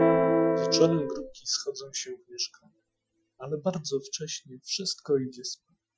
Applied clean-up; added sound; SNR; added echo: classical method Wiener filter.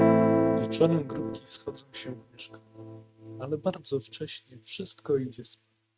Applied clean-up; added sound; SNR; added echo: neural mask model RNNoise.